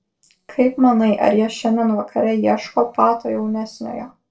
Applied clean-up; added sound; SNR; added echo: neural separator model SepFormer DNS4.